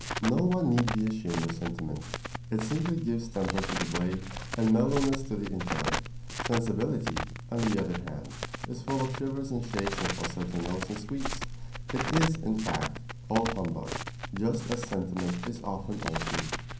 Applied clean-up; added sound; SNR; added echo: none; Crackle; 5 dB; reverberation time 0.6 s.